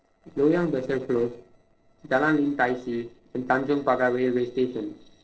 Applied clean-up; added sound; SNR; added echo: neural separator model SepFormer DNS4.